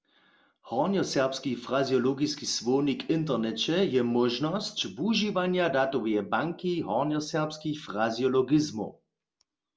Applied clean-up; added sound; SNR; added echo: none; none; none; none.